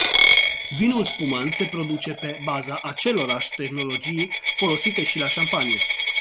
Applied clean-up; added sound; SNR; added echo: none; Coin (dropping); -2 dB; none.